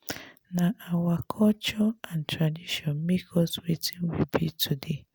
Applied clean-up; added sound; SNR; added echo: none; none; none; none.